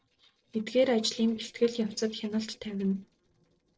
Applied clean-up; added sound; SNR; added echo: neural separator model SepFormer DNS4.